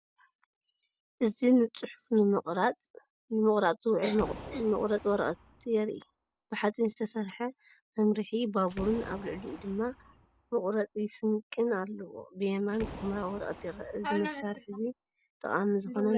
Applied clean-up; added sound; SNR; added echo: none; Boom; 16 dB; none.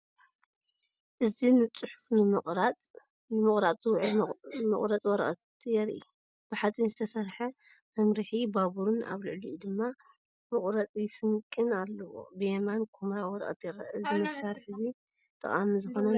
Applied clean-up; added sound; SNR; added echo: none; none; none; none.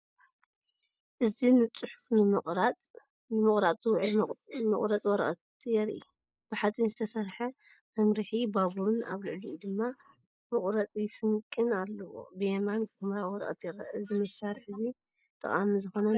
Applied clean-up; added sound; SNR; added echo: neural mask model Resemble Enhance denoiser.